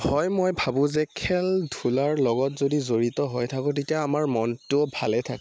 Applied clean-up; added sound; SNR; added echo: none; none; none; none.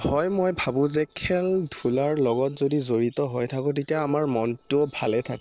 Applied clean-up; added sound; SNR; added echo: neural separator model SepFormer DNS4.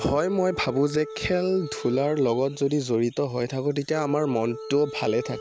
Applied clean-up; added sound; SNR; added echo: none; Wind instrument, woodwind instrument; 13 dB; none.